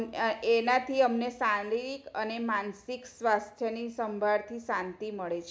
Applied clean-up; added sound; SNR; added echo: none; none; none; none.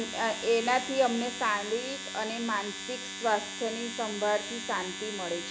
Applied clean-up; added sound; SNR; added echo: none; Domestic sounds, home sounds; 7 dB; none.